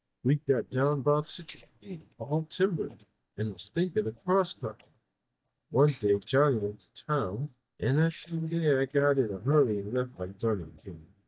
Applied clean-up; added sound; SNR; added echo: neural mask model DeepFilterNet 3.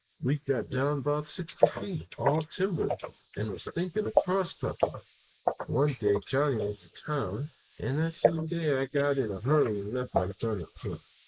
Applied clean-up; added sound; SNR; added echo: neural mask model Resemble Enhance denoiser.